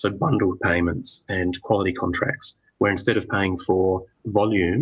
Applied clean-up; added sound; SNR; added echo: none; none; none; none.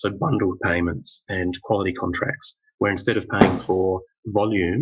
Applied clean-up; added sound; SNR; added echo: classical method Wiener filter.